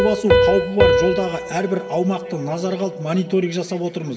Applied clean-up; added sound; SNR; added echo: none; Piano; -1 dB; reverberation time 1.8 s.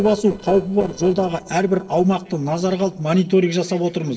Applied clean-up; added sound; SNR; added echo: neural separator model SepFormer DNS4.